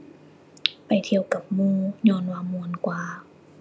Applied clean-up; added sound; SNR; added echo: none; none; none; none.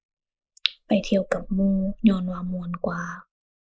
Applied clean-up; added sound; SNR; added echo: neural mask model Resemble Enhance denoiser.